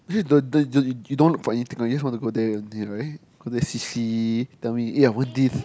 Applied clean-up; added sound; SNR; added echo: none; none; none; none.